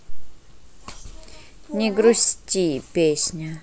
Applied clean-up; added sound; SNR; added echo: none; none; none; none.